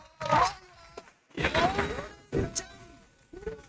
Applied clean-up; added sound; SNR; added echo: neural mask model RNNoise.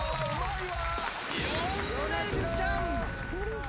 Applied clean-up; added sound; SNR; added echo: none; Wind instrument, woodwind instrument; 16 dB; none.